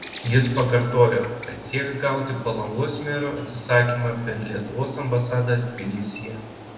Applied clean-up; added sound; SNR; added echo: none; Bird; 15 dB; reverberation time 1.0 s.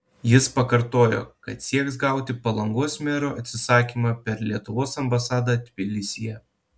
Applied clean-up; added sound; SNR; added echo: none; none; none; none.